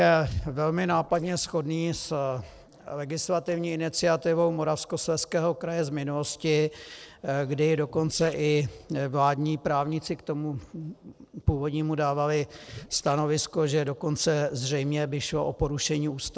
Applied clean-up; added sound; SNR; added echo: neural separator model SepFormer DNS4.